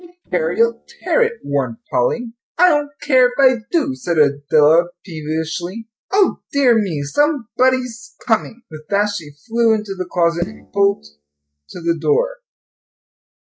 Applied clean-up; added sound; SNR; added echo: neural mask model DeepFilterNet 3.